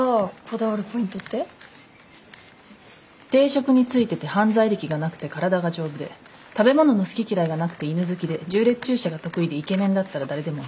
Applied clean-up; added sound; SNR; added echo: none; none; none; none.